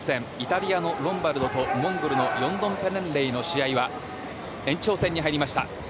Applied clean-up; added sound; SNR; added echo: none; none; none; none.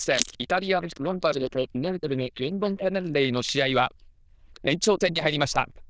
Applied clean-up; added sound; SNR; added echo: neural diffusion model UNIVERSE++.